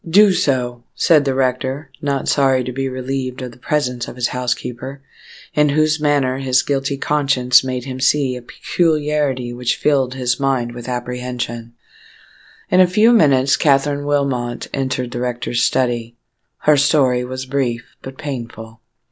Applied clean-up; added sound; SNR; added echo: none; none; none; none.